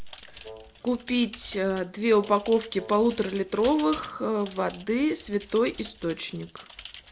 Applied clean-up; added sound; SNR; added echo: none; Computer keyboard + Wind instrument, woodwind instrument; 19 dB; none.